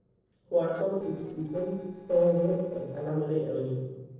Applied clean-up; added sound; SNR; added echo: neural separator model SepFormer DNS4.